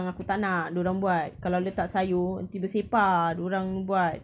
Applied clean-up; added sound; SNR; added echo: none; none; none; none.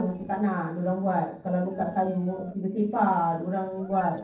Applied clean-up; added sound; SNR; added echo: neural separator model SepFormer DNS4.